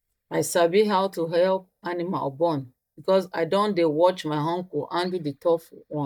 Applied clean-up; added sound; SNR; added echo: neural mask model DeepFilterNet 3.